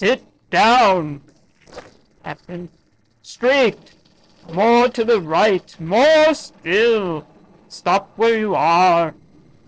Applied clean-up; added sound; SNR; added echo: neural separator model SepFormer DNS4.